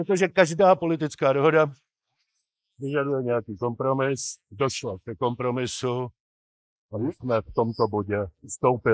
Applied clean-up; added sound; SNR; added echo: neural mask model Resemble Enhance denoiser.